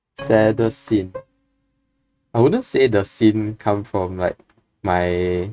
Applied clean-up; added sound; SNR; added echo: neural mask model RNNoise.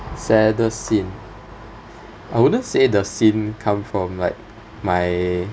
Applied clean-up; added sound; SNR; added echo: none; none; none; none.